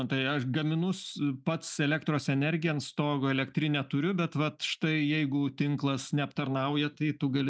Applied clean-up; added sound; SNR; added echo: none; none; none; none.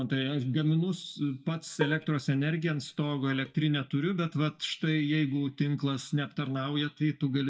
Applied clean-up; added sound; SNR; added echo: neural mask model DeepFilterNet 3.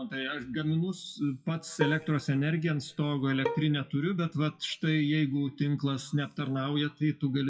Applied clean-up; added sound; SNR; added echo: classical method WPE with log-MMSE.